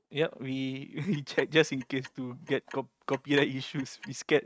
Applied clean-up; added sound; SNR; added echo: neural mask model RNNoise.